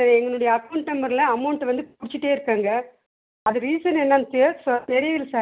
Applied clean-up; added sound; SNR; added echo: none; none; none; none.